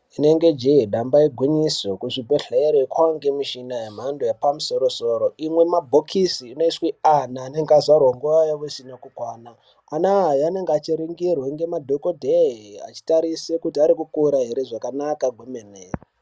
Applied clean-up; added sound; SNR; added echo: none; none; none; none.